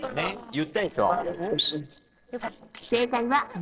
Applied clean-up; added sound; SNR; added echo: neural separator model SepFormer DNS4.